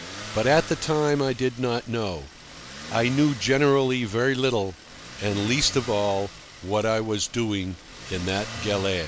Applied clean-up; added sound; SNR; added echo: none; Motor vehicle (road); 15 dB; none.